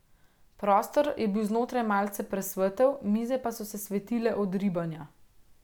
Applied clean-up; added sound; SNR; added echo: none; none; none; none.